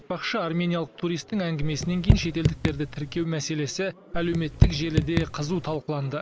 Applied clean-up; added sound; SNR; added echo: none; Raindrop / Drip; -3 dB; none.